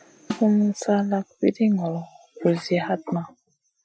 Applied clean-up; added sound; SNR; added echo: classical method Wiener filter.